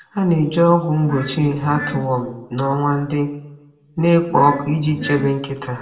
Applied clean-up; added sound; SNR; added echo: none; Glass; 11 dB; reverberation time 0.6 s.